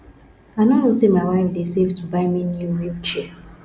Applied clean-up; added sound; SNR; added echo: none; none; none; none.